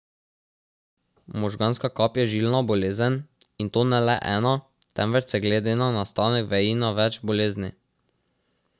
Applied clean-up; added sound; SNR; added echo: none; none; none; none.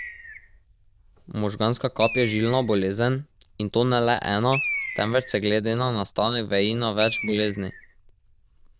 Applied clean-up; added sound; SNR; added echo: neural diffusion model UNIVERSE++.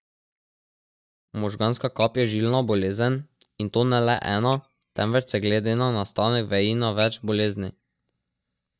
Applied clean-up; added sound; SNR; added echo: neural mask model DeepFilterNet 3.